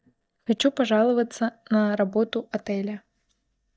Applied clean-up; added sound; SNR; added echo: neural mask model DeepFilterNet 3.